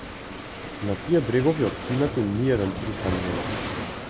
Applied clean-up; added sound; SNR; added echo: none; Waves, surf; 6 dB; none.